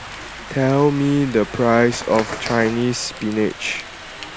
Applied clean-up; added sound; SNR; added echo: none; Rain + Bird; 13 dB; none.